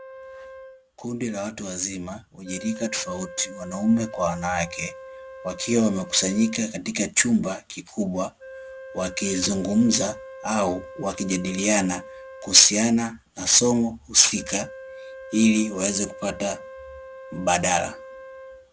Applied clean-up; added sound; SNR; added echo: none; Wind instrument, woodwind instrument; 17 dB; none.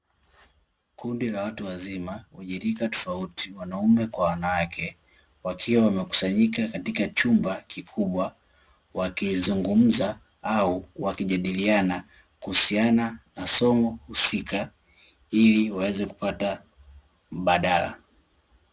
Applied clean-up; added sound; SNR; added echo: none; none; none; none.